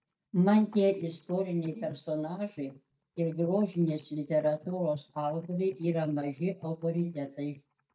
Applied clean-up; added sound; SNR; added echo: neural mask model DeepFilterNet 3.